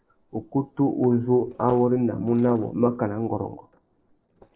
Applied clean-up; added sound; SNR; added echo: neural separator model SepFormer DNS4.